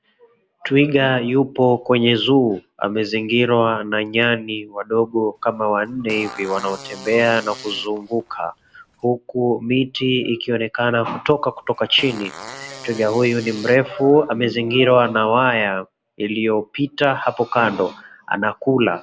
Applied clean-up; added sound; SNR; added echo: none; Fart; 19 dB; none.